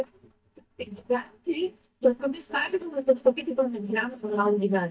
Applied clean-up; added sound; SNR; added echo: neural mask model DeepFilterNet 3.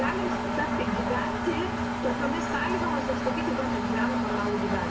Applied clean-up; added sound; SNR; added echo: none; Engine; -3 dB; reverberation time 0.6 s.